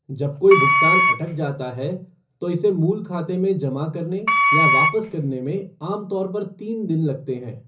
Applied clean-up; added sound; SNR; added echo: none; Wind instrument, woodwind instrument; -4 dB; reverberation time 0.4 s.